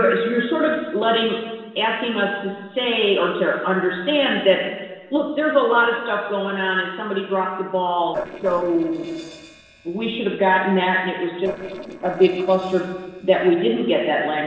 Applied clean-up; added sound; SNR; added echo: neural separator model SepFormer DNS4.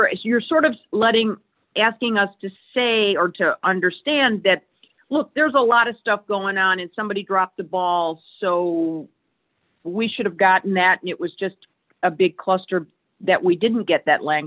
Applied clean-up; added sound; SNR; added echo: none; none; none; none.